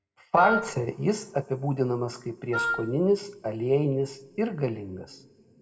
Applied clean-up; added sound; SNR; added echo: none; Wind instrument, woodwind instrument; 3 dB; reverberation time 2.5 s.